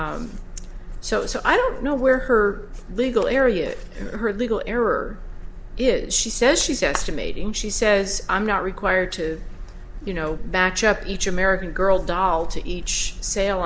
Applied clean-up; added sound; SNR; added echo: none; none; none; none.